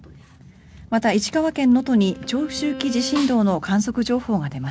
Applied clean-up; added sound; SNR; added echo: none; Snare drum + Bowed string instrument; 15 dB; none.